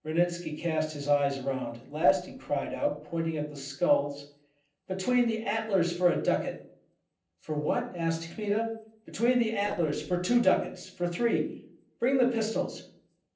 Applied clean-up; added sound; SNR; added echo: neural separator model SepFormer DNS4.